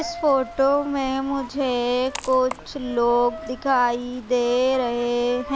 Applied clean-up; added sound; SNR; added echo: none; Coin (dropping); 15 dB; none.